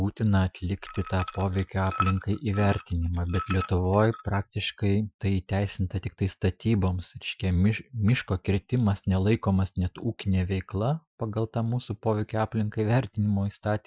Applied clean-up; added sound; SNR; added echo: classical method Wiener filter.